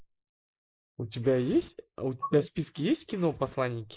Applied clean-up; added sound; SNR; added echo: neural mask model Resemble Enhance denoiser.